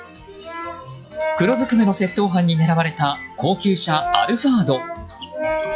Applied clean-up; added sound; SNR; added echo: classical method log-MMSE.